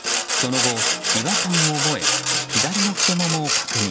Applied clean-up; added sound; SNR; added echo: none; Sawing; -4 dB; none.